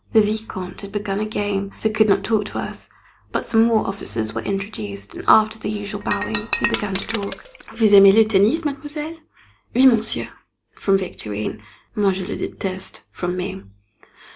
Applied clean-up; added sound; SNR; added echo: none; Shatter; 9 dB; none.